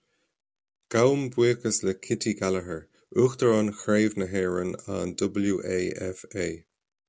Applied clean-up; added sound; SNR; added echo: none; none; none; none.